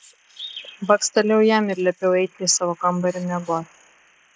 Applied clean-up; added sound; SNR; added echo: neural mask model Resemble Enhance denoiser.